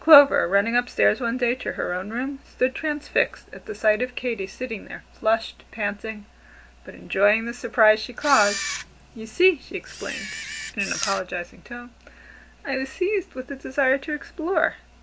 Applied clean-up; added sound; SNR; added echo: none; Camera; 9 dB; none.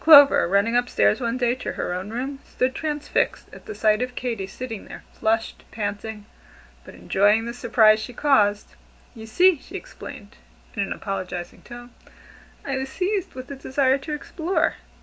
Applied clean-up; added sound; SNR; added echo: none; none; none; none.